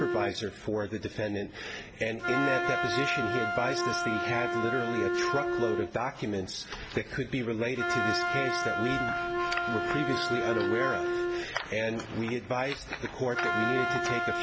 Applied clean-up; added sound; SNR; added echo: none; Wind instrument, woodwind instrument; 0 dB; none.